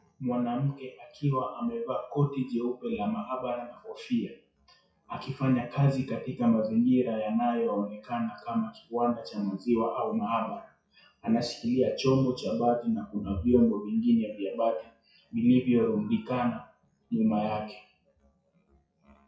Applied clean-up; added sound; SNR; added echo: classical method WPE with log-MMSE.